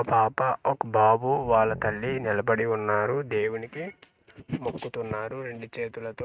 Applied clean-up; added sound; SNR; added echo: neural mask model RNNoise.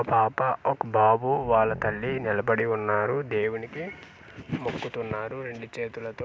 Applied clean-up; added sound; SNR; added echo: none; Growling; 17 dB; none.